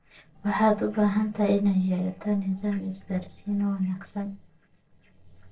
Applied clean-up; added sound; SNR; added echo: neural separator model SepFormer DNS4.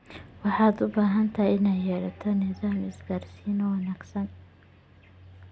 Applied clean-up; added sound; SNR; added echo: none; none; none; none.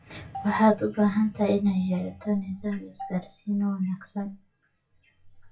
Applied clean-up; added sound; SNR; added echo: classical method WPE with log-MMSE.